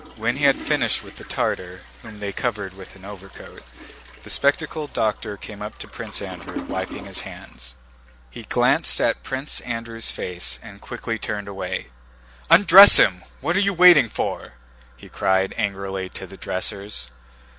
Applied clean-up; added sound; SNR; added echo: none; Toilet flush; 18 dB; none.